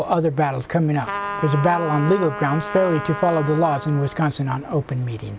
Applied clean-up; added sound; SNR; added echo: none; Trumpet; 11 dB; none.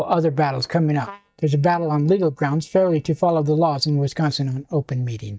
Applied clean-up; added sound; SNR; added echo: neural mask model DeepFilterNet 3.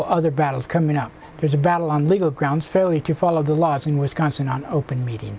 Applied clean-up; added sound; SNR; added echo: none; none; none; none.